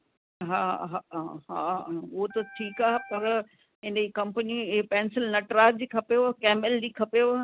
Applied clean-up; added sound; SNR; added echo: none; Organ; 16 dB; none.